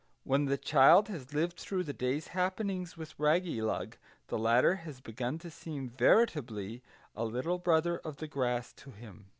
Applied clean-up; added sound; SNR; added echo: none; none; none; none.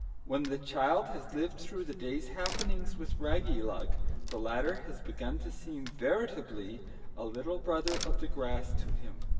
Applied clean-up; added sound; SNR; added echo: none; Crack; -3 dB; reverberation time 1.7 s.